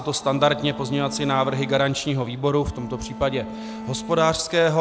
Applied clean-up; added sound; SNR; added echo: none; Bowed string instrument; 12 dB; none.